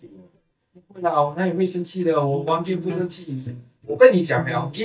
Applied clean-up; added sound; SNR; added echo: neural mask model DeepFilterNet 3.